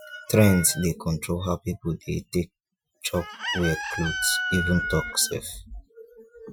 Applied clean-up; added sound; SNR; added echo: classical method Wiener filter.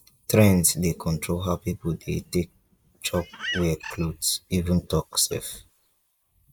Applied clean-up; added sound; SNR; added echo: neural mask model Resemble Enhance denoiser.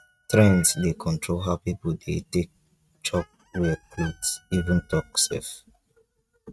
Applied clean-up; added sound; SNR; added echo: neural mask model RNNoise.